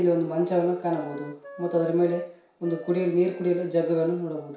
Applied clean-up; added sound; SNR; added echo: none; Wind instrument, woodwind instrument; 20 dB; reverberation time 0.6 s.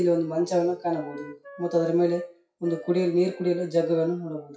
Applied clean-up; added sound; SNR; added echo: classical method WPE with log-MMSE.